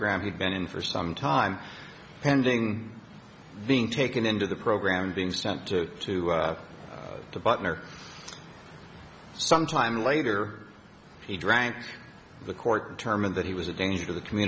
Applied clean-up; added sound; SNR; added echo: none; none; none; none.